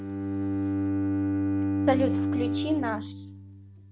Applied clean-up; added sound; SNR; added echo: none; Bowed string instrument; -5 dB; none.